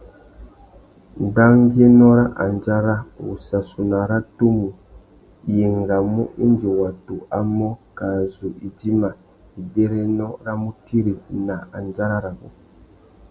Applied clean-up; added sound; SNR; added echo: none; none; none; none.